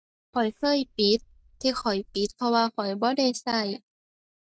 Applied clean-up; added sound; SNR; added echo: neural mask model DeepFilterNet 3.